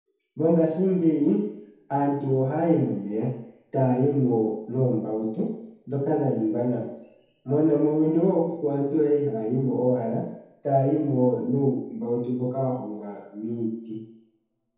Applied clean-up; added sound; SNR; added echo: none; none; none; reverberation time 1.9 s.